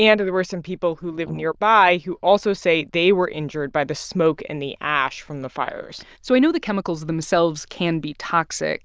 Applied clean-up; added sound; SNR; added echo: neural diffusion model UNIVERSE++.